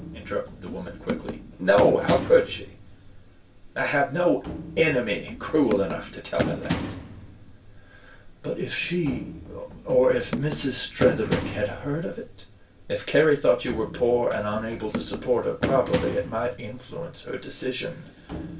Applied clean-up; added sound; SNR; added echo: none; Run; 8 dB; reverberation time 0.2 s.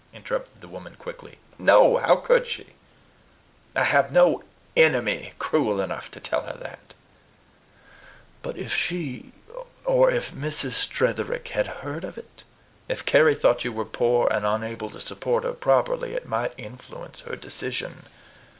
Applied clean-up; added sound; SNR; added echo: none; none; none; none.